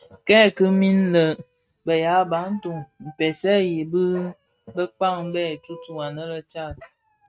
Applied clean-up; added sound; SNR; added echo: neural mask model RNNoise.